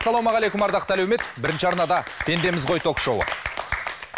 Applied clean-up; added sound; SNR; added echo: none; none; none; none.